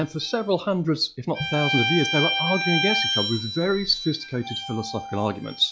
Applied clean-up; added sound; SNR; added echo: classical method log-MMSE.